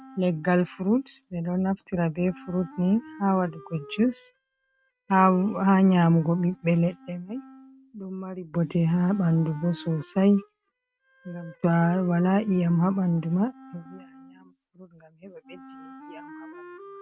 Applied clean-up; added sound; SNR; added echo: neural mask model RNNoise.